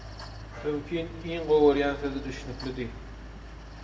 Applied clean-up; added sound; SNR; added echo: none; Mechanical fan; 12 dB; reverberation time 1.3 s.